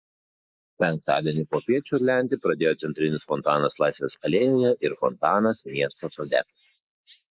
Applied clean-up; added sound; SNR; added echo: neural mask model Resemble Enhance denoiser.